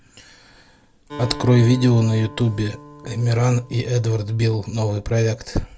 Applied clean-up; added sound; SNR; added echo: none; Acoustic guitar; 19 dB; none.